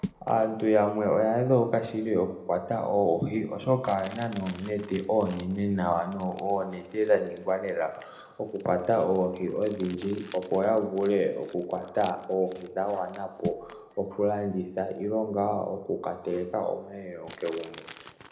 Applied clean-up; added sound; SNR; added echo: none; Crumpling, crinkling; 19 dB; reverberation time 0.7 s.